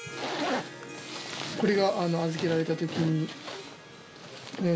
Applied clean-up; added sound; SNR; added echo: none; Harp; 16 dB; none.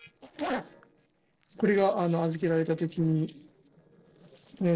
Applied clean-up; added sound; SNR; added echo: neural separator model SepFormer DNS4.